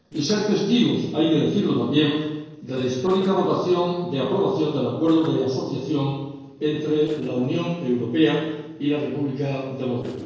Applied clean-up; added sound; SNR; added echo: neural separator model SepFormer DNS4.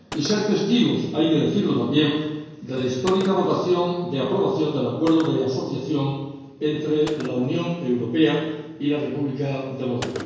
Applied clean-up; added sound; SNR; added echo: none; Gunshot, gunfire; 19 dB; reverberation time 1.0 s.